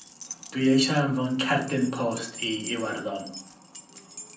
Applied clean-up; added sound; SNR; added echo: none; Keys jangling; 17 dB; reverberation time 0.6 s.